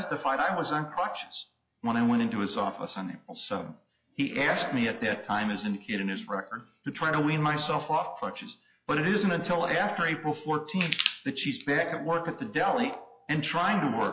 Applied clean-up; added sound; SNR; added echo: classical method log-MMSE.